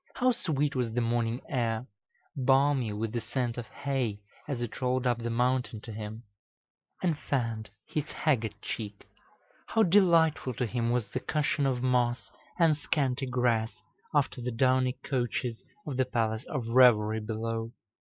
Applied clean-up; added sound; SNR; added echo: neural mask model Resemble Enhance denoiser.